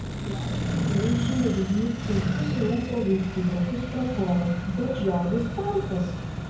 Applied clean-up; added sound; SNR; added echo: none; Accelerating, revving, vroom; 2 dB; reverberation time 0.9 s.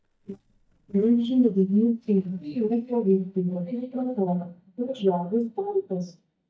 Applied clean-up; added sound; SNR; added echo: neural mask model DeepFilterNet 3.